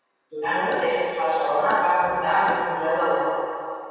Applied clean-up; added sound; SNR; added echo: none; Burping, eructation; 12 dB; reverberation time 2.1 s.